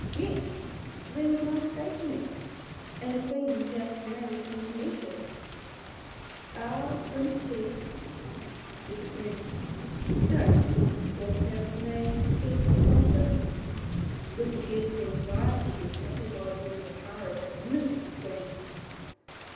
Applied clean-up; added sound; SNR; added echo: none; Thunder / Rain; -4 dB; reverberation time 1.1 s.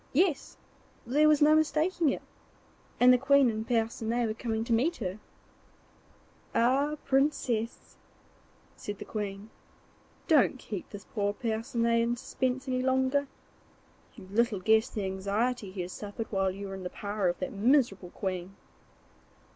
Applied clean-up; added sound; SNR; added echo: none; none; none; none.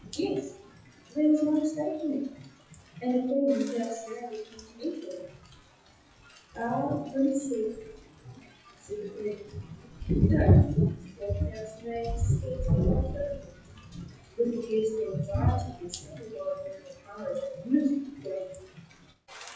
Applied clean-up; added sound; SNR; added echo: classical method WPE with log-MMSE.